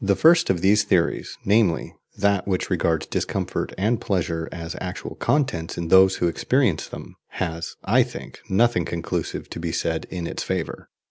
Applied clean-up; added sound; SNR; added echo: none; none; none; none.